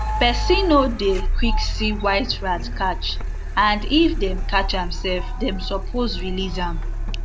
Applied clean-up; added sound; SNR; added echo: none; Car; 1 dB; none.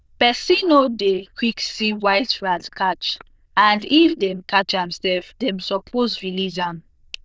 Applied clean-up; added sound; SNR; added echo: neural diffusion model UNIVERSE++.